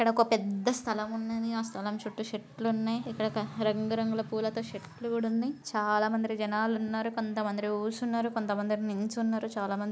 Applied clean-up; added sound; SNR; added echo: none; none; none; none.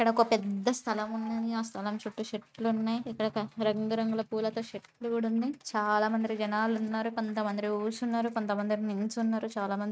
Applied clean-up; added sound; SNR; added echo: neural mask model RNNoise.